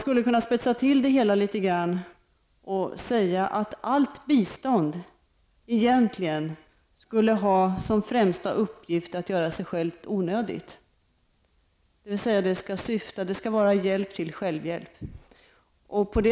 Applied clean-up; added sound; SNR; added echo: none; none; none; none.